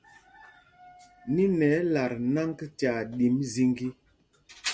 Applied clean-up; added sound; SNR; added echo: none; none; none; none.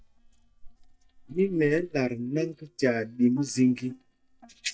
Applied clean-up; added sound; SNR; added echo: neural mask model DeepFilterNet 3.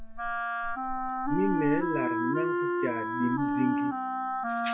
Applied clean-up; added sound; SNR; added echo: classical method log-MMSE.